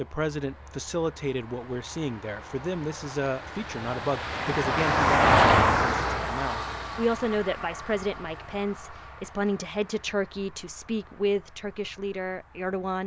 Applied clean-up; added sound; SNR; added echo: none; Vehicle; -1 dB; none.